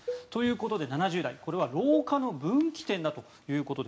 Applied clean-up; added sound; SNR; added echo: none; Cowbell; 14 dB; none.